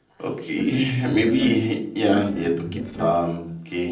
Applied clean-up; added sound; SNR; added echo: neural separator model SepFormer DNS4.